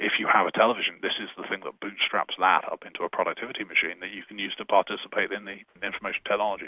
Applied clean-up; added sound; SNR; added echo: none; none; none; none.